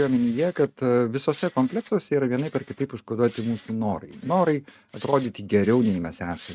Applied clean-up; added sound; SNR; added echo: neural mask model RNNoise.